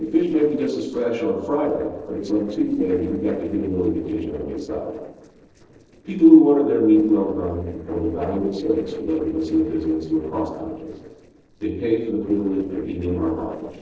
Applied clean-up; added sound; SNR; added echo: neural separator model SepFormer DNS4.